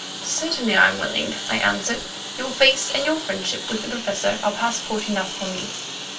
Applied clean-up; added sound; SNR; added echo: none; Engine; 8 dB; reverberation time 0.2 s.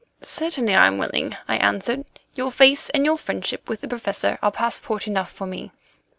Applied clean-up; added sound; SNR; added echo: none; none; none; none.